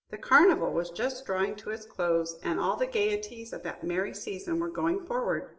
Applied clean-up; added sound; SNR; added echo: none; none; none; reverberation time 0.9 s.